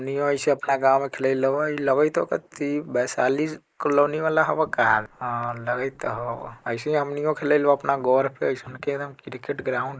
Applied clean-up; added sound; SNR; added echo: neural mask model Resemble Enhance denoiser.